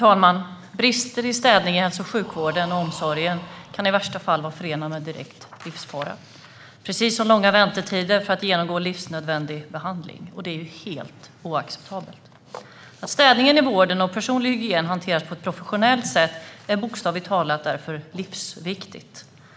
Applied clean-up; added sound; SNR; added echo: none; Breathing; 19 dB; none.